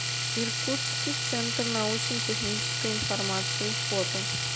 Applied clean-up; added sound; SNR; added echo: none; Domestic sounds, home sounds; -4 dB; none.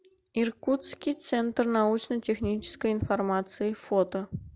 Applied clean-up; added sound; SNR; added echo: none; none; none; none.